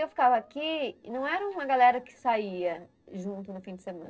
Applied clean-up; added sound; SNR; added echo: neural separator model SepFormer DNS4.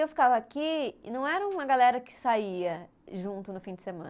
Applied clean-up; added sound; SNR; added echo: none; none; none; none.